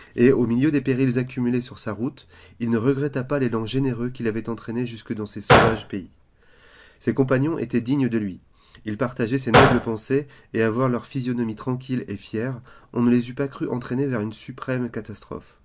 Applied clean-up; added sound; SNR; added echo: none; Gunshot, gunfire; -1 dB; none.